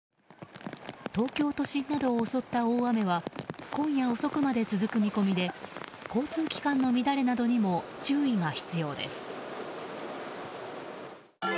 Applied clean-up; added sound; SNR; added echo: none; none; none; none.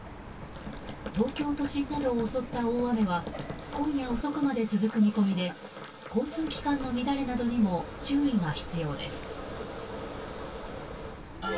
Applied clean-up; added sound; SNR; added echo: none; Chirp, tweet; 13 dB; reverberation time 0.1 s.